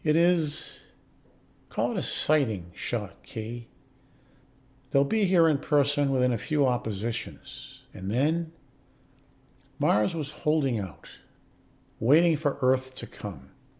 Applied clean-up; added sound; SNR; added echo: none; none; none; none.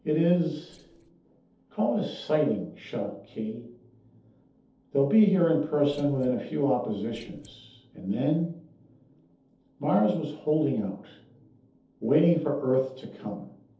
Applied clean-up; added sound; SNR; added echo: neural separator model SepFormer DNS4.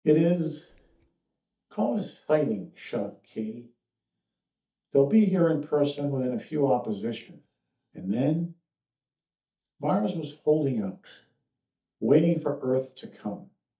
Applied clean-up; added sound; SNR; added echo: neural mask model DeepFilterNet 3.